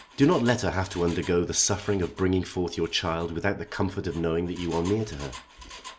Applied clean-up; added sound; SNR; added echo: none; Engine; 20 dB; none.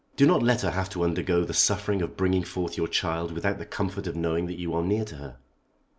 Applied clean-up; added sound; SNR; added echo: none; none; none; none.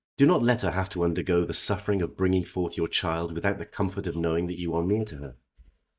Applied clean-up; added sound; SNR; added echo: neural mask model DeepFilterNet 3.